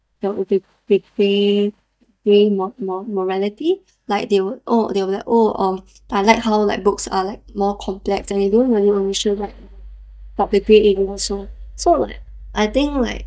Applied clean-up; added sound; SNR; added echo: neural mask model DeepFilterNet 3.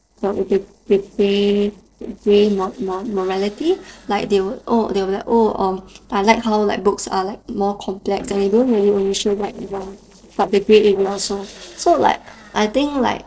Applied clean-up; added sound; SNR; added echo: neural separator model SepFormer DNS4.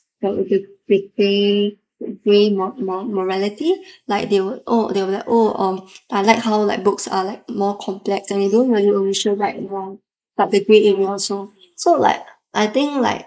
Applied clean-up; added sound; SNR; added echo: neural mask model Resemble Enhance denoiser.